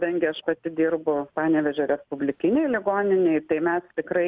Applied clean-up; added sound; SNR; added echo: none; none; none; none.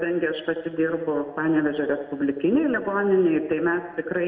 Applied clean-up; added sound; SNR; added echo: none; none; none; reverberation time 1.8 s.